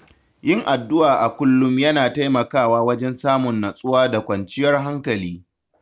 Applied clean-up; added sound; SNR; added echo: none; none; none; none.